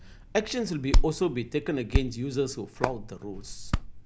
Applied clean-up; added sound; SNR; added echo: none; Hands; -3 dB; none.